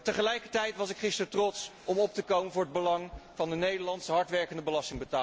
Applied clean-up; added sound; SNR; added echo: none; none; none; none.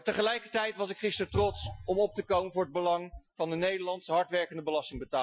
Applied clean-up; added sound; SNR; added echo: classical method Wiener filter.